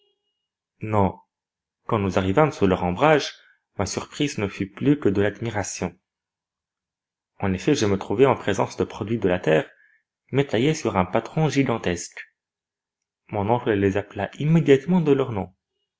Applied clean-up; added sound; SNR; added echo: none; none; none; none.